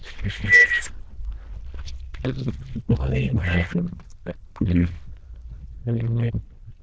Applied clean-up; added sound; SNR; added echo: neural diffusion model UNIVERSE++.